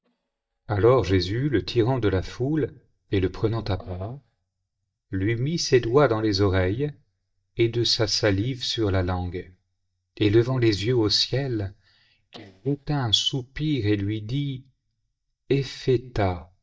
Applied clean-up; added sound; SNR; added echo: neural mask model DeepFilterNet 3.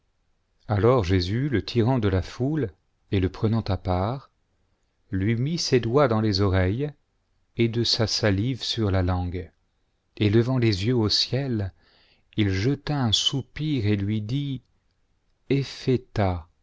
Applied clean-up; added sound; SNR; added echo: none; none; none; none.